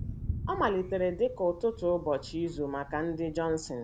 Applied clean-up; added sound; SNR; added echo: none; Thunder; 10 dB; none.